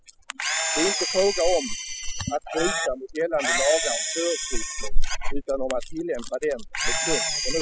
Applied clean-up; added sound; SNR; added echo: classical method spectral subtraction.